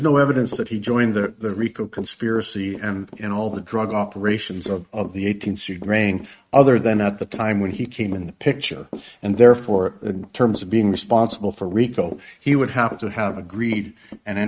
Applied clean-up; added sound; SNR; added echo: neural mask model RNNoise.